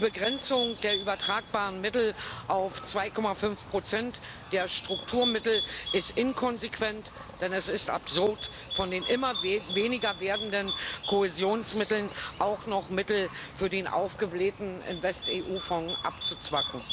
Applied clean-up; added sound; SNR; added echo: none; Bird; 7 dB; none.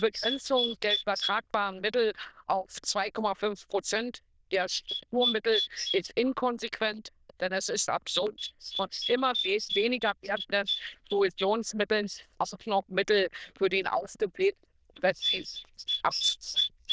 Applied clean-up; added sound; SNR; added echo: neural diffusion model UNIVERSE++.